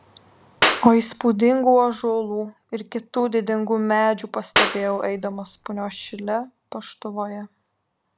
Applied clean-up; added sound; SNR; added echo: none; Clapping; 4 dB; none.